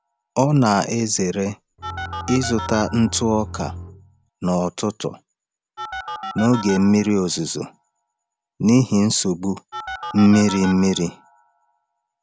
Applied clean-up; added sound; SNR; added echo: none; Telephone + Bowed string instrument; 14 dB; none.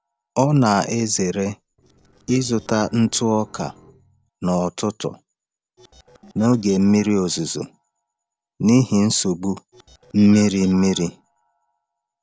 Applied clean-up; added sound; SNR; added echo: neural separator model SepFormer DNS4.